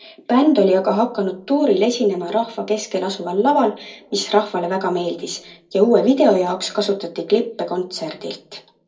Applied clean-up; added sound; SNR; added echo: none; none; none; reverberation time 0.2 s.